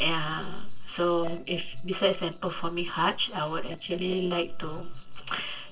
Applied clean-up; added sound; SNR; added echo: neural separator model SepFormer DNS4.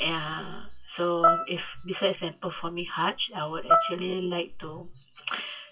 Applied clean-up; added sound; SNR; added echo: classical method WPE with log-MMSE.